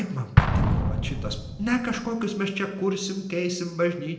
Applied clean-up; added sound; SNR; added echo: none; Explosion; 0 dB; reverberation time 0.8 s.